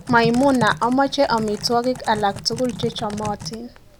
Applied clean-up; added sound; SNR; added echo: none; Typing; 13 dB; none.